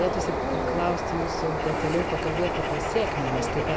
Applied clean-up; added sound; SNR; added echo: none; Bird; -2 dB; none.